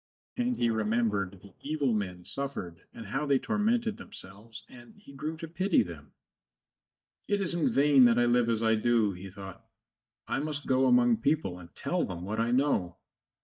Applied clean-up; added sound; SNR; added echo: neural mask model DeepFilterNet 3.